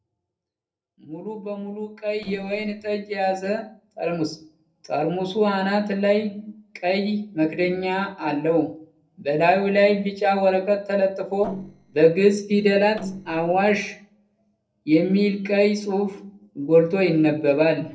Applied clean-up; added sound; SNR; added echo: neural separator model SepFormer DNS4.